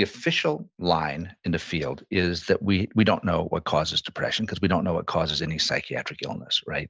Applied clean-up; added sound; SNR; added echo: none; none; none; none.